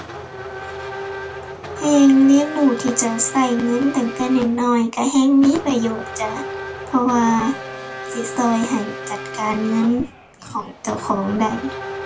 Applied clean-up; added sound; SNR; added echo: none; Race car, auto racing / Accelerating, revving, vroom; 12 dB; reverberation time 0.2 s.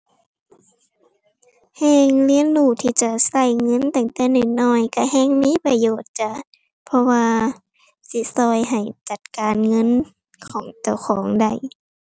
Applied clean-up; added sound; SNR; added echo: none; none; none; none.